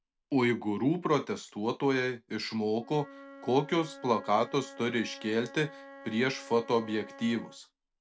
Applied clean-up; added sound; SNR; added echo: none; Wind instrument, woodwind instrument; 20 dB; none.